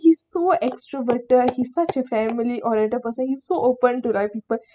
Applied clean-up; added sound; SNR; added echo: classical method spectral subtraction.